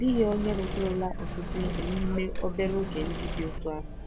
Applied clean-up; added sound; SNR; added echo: none; Engine / Mechanisms + Chatter; 3 dB; none.